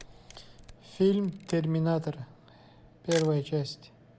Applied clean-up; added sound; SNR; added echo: none; Camera; 18 dB; none.